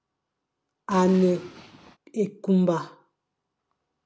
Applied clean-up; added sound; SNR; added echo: none; Explosion; 17 dB; none.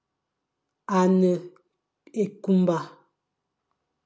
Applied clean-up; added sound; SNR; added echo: none; none; none; none.